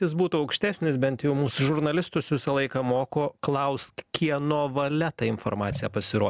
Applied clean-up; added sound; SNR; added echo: none; none; none; none.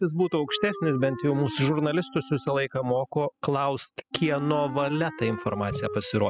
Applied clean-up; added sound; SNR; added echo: classical method spectral subtraction.